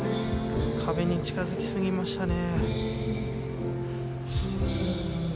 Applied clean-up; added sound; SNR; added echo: none; none; none; none.